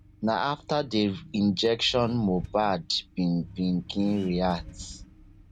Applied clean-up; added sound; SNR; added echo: none; Accelerating, revving, vroom; 18 dB; none.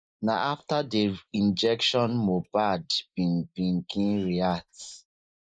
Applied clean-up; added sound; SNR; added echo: neural mask model Resemble Enhance denoiser.